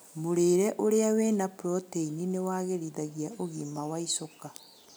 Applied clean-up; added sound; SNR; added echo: none; none; none; none.